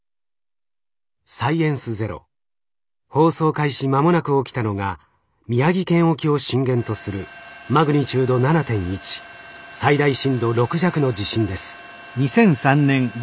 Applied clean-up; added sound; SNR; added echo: none; none; none; none.